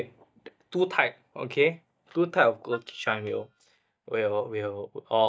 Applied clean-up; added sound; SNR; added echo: neural mask model DeepFilterNet 3.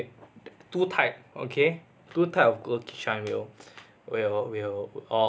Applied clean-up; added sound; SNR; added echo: none; none; none; none.